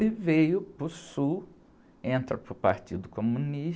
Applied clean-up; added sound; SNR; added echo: none; none; none; none.